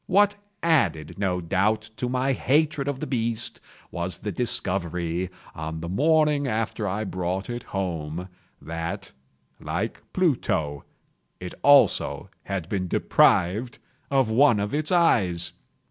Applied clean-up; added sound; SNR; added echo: none; none; none; none.